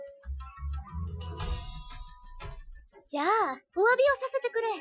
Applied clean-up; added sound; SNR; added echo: classical method Wiener filter.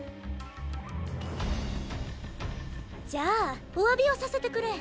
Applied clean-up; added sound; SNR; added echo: none; none; none; none.